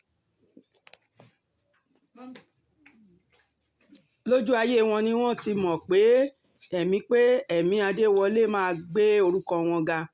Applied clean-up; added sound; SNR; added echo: none; none; none; none.